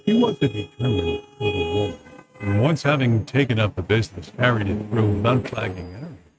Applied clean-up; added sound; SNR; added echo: neural mask model RNNoise.